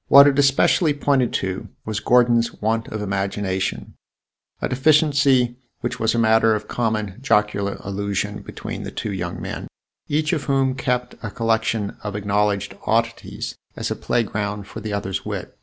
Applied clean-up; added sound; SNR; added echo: none; none; none; none.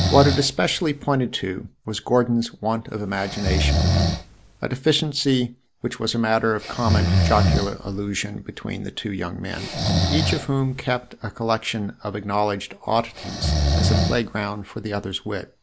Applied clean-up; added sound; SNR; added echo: none; Breathing; 1 dB; none.